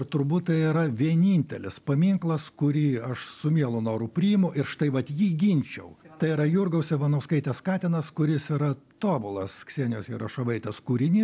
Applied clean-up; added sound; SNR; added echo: none; none; none; none.